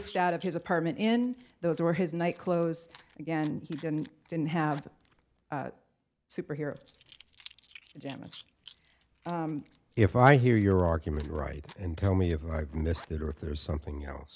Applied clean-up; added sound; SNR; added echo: none; Coin (dropping) / Zipper (clothing); 20 dB; none.